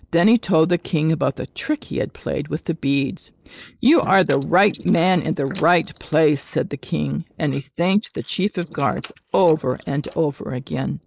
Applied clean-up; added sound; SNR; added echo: neural mask model Resemble Enhance denoiser.